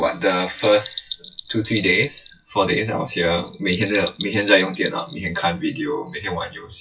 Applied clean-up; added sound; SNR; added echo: classical method WPE with log-MMSE.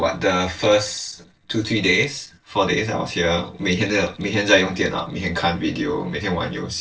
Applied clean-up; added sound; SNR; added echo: neural separator model SepFormer DNS4.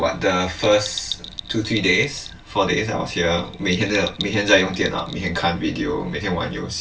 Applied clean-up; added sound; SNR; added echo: none; Bell; 14 dB; reverberation time 0.1 s.